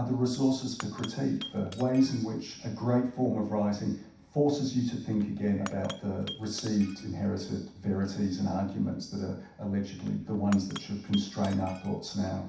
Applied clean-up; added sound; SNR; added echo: none; Shatter / Crushing; 19 dB; reverberation time 0.7 s.